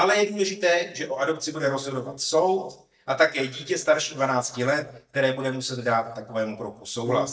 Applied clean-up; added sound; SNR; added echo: neural mask model DeepFilterNet 3.